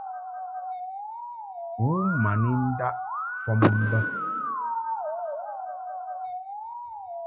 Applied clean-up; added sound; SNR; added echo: classical method log-MMSE.